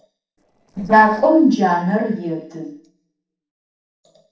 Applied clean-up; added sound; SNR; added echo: neural separator model SepFormer DNS4.